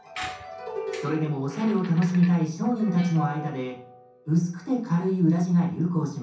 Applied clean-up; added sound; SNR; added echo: none; Squeak; 18 dB; reverberation time 0.6 s.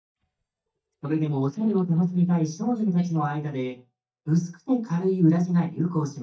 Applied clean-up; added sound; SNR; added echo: neural mask model DeepFilterNet 3.